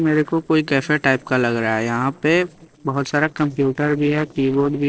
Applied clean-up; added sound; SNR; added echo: neural separator model SepFormer DNS4.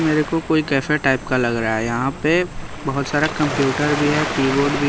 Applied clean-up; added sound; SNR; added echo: none; Waves, surf; 8 dB; none.